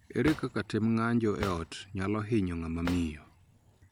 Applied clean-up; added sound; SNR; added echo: none; Drawer open or close; 14 dB; none.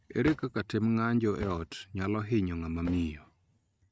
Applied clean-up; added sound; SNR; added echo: neural mask model RNNoise.